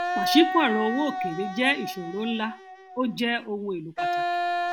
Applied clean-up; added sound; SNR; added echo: none; Wind instrument, woodwind instrument; 3 dB; none.